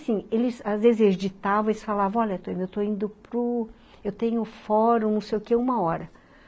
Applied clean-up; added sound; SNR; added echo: none; none; none; none.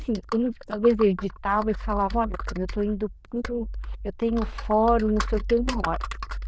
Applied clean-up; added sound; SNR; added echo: neural diffusion model UNIVERSE++.